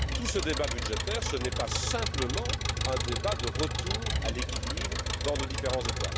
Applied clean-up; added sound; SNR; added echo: none; Engine; -4 dB; none.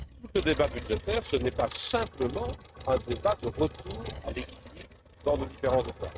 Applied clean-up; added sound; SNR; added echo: neural mask model RNNoise.